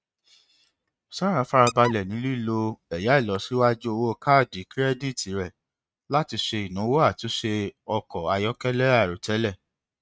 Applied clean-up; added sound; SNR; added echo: neural mask model RNNoise.